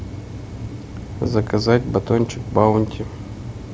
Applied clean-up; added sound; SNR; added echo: none; none; none; none.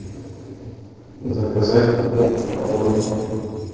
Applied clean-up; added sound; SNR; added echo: neural separator model SepFormer DNS4.